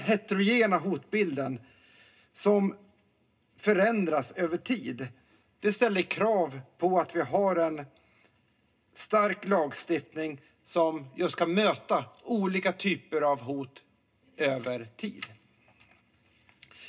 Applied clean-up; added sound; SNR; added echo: none; none; none; reverberation time 0.2 s.